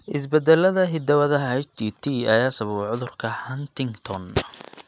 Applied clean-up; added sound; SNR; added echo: none; none; none; none.